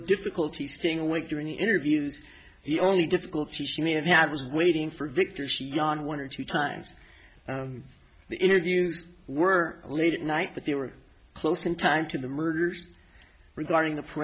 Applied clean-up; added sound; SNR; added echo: none; none; none; none.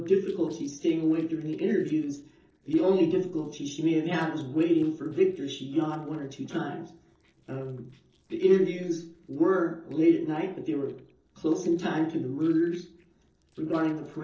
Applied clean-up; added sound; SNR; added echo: neural separator model SepFormer DNS4.